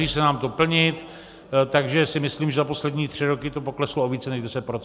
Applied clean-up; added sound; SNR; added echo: none; none; none; none.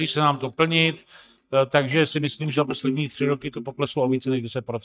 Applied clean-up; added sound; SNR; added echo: neural mask model DeepFilterNet 3.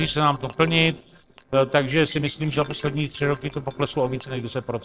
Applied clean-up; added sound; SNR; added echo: neural separator model SepFormer DNS4.